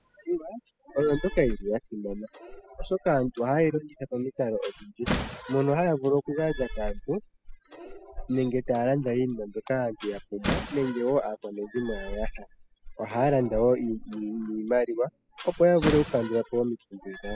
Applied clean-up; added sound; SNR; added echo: classical method spectral subtraction.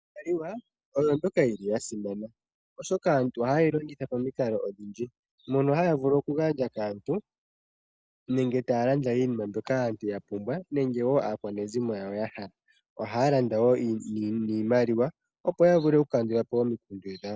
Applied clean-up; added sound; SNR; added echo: none; none; none; none.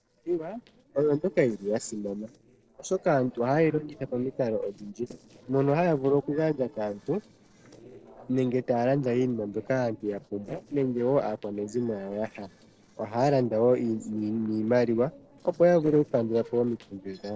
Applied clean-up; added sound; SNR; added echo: neural separator model SepFormer DNS4.